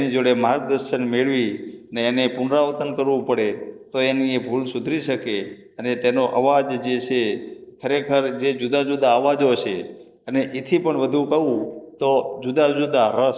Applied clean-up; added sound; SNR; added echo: neural mask model Resemble Enhance denoiser.